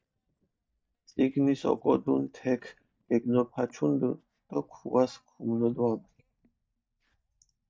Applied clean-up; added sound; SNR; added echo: neural mask model DeepFilterNet 3.